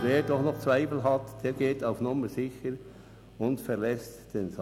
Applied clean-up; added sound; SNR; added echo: none; Acoustic guitar / Strum; 15 dB; none.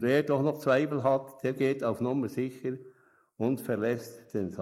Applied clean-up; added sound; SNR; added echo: neural mask model Resemble Enhance denoiser.